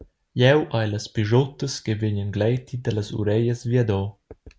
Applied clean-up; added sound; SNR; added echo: none; none; none; none.